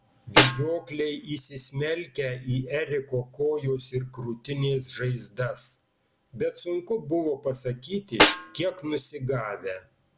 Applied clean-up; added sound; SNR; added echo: none; Snare drum; -4 dB; none.